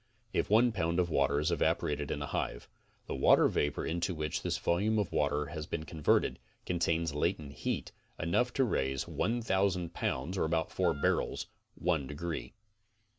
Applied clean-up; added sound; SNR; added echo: none; Wind instrument, woodwind instrument; 15 dB; none.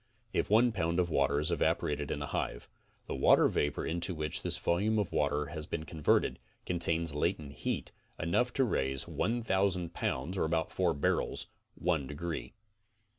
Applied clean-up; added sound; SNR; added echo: none; none; none; none.